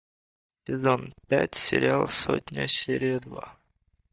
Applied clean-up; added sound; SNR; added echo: neural mask model DeepFilterNet 3.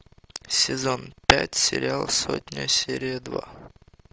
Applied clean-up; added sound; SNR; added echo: none; none; none; none.